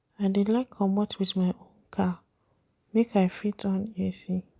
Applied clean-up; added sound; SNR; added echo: none; none; none; none.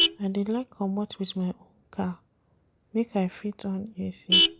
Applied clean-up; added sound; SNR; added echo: none; Vehicle horn, car horn, honking; 0 dB; none.